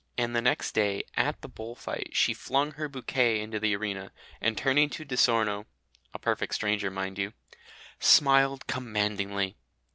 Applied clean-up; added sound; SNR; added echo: none; none; none; none.